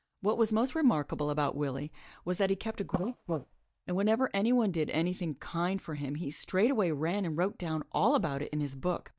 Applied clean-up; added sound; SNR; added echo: neural mask model DeepFilterNet 3.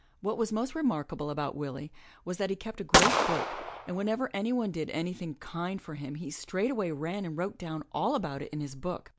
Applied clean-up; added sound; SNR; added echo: none; Gunshot, gunfire; -5 dB; none.